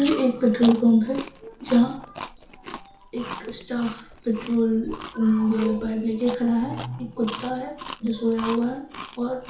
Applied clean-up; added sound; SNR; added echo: none; Chewing, mastication; 15 dB; reverberation time 0.7 s.